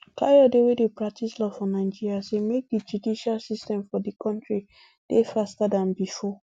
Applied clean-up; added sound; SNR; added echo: none; none; none; none.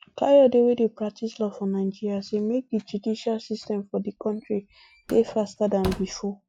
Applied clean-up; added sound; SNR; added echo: classical method log-MMSE.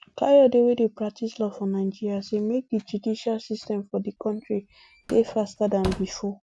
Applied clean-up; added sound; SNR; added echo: none; Slam; 14 dB; none.